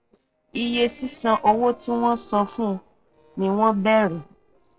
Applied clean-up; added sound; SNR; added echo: neural separator model SepFormer DNS4.